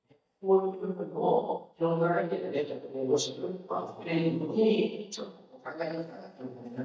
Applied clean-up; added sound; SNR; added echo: neural mask model DeepFilterNet 3.